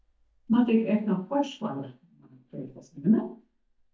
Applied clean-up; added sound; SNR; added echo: neural mask model DeepFilterNet 3.